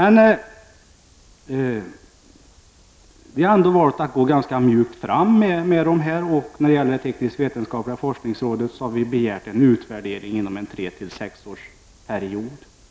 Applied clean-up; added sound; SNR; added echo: none; none; none; none.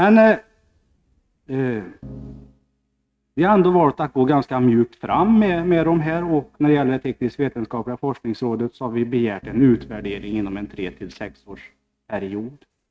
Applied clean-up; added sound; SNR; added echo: neural mask model RNNoise.